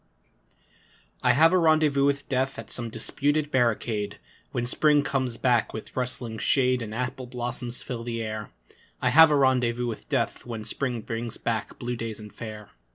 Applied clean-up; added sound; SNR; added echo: none; none; none; none.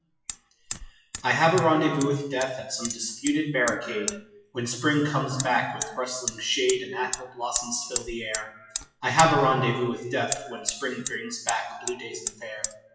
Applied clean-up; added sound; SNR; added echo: classical method WPE with log-MMSE.